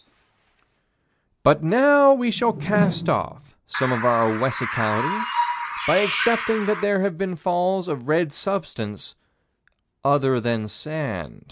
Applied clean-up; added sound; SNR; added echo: none; Whoosh, swoosh, swish + Bird; 3 dB; none.